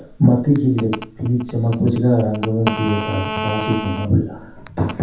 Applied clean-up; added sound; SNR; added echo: none; Telephone; 11 dB; reverberation time 0.7 s.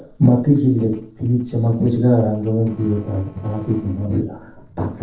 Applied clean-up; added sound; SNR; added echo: neural separator model SepFormer DNS4.